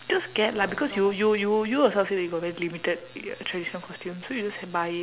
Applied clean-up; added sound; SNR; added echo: none; none; none; none.